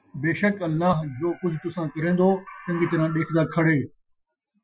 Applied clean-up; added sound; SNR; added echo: classical method Wiener filter.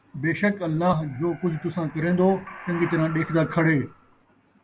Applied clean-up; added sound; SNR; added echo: none; Animal; 17 dB; none.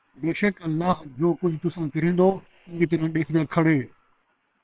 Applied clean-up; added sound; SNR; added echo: neural separator model SepFormer WHAM!.